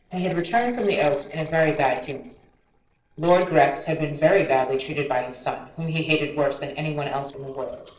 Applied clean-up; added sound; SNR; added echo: neural separator model SepFormer DNS4.